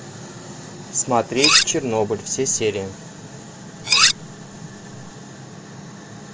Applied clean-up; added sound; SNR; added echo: none; Cutlery, silverware; -5 dB; none.